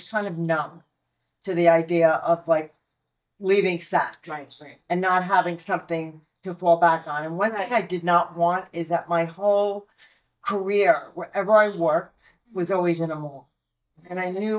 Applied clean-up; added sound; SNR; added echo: neural mask model DeepFilterNet 3.